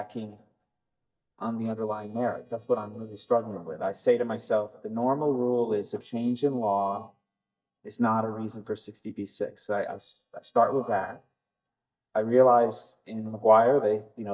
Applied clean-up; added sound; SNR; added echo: neural mask model DeepFilterNet 3.